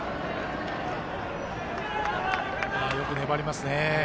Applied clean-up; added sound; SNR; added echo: none; none; none; none.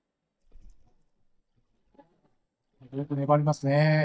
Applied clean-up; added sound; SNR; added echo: neural mask model DeepFilterNet 3.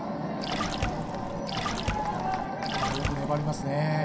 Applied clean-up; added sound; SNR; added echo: none; Splash, splatter; 4 dB; reverberation time 0.3 s.